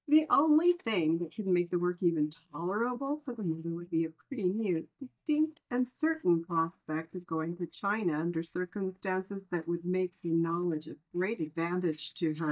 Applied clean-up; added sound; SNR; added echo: neural mask model DeepFilterNet 3.